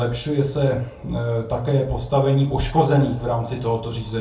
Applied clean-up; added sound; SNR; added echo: none; none; none; reverberation time 0.3 s.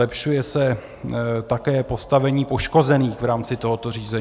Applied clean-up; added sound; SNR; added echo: none; none; none; none.